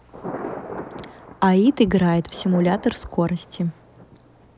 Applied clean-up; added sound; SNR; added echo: none; Thunder; 15 dB; none.